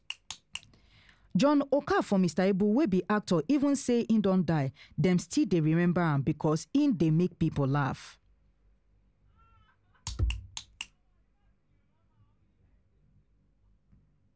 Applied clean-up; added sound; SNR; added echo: none; none; none; none.